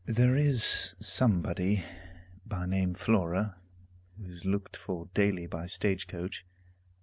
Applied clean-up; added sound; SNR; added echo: none; none; none; none.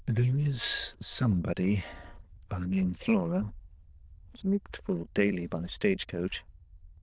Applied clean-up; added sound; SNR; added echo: neural diffusion model UNIVERSE++.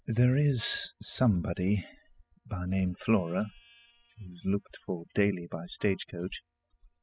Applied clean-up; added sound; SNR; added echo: classical method spectral subtraction.